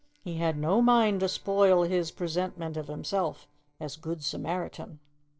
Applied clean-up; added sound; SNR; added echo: neural separator model SepFormer DNS4.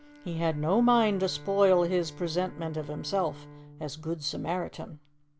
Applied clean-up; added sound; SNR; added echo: none; Bowed string instrument; 19 dB; none.